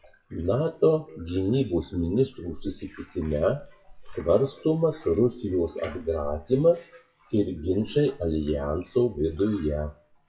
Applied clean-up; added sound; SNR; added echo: classical method WPE with log-MMSE.